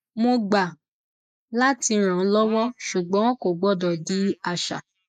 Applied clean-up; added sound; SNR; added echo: neural mask model Resemble Enhance denoiser.